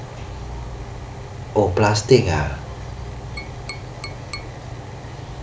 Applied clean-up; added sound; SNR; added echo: none; Tap; 15 dB; none.